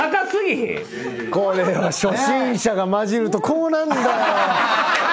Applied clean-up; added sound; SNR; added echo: none; none; none; none.